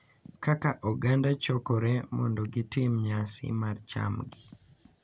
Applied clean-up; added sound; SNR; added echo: none; none; none; none.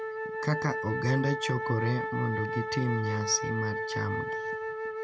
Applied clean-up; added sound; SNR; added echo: none; Wind instrument, woodwind instrument; 2 dB; none.